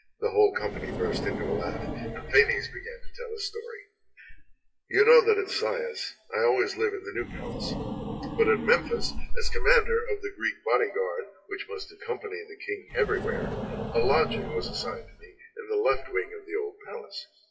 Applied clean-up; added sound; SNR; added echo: classical method WPE with log-MMSE.